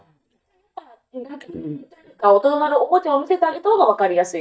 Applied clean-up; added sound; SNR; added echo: neural mask model DeepFilterNet 3.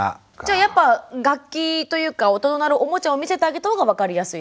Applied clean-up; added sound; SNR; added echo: none; none; none; none.